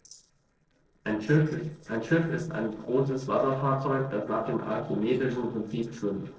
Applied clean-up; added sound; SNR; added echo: neural separator model SepFormer DNS4.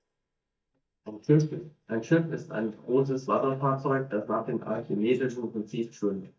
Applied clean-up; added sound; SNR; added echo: neural mask model DeepFilterNet 3.